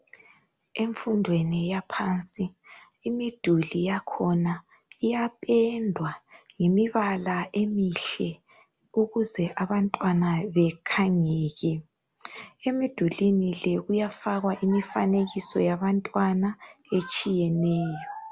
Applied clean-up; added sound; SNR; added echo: none; none; none; none.